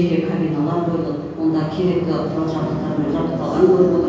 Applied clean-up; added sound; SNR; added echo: none; none; none; reverberation time 1.3 s.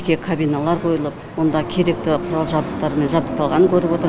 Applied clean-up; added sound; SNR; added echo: none; none; none; none.